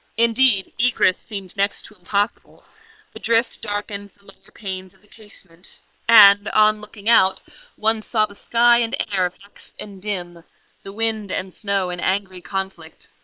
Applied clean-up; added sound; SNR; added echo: neural separator model SepFormer WHAM!.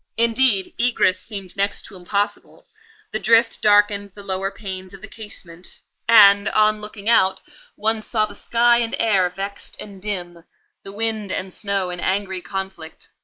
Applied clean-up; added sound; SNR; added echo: neural mask model Resemble Enhance denoiser.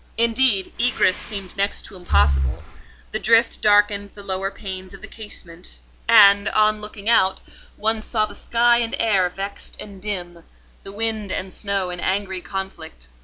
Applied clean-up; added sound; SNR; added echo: none; Breathing; 1 dB; none.